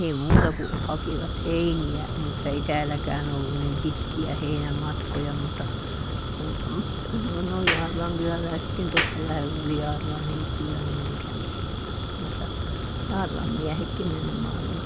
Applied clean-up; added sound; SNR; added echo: none; Fire + Clapping; -1 dB; none.